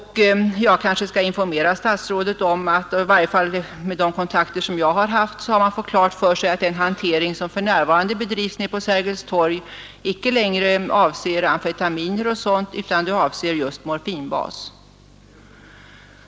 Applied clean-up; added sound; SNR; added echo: none; none; none; none.